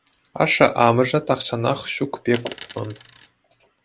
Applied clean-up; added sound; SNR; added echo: none; Coin (dropping); 15 dB; none.